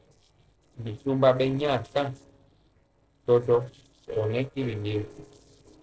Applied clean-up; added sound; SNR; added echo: neural separator model SepFormer DNS4.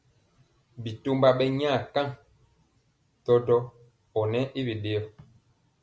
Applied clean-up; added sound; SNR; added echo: none; none; none; none.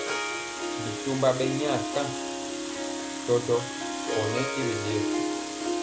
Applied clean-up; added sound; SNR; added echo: none; Water tap, faucet + Harp; 0 dB; none.